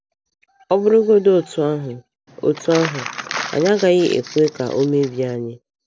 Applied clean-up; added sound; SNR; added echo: none; Crumpling, crinkling; 12 dB; none.